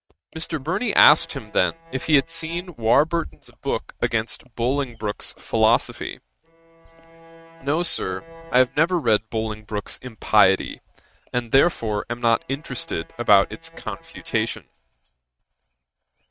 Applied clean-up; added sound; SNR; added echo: neural mask model RNNoise.